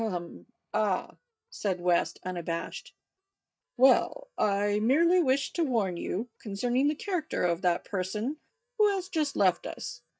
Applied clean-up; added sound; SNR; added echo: neural mask model DeepFilterNet 3.